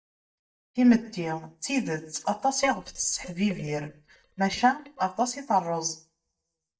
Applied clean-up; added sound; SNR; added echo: neural mask model DeepFilterNet 3.